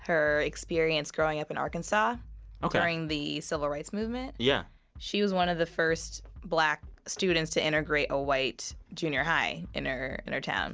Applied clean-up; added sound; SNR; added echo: none; Bass drum; 18 dB; none.